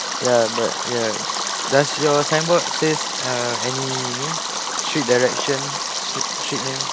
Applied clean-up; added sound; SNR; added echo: none; Stream; 2 dB; none.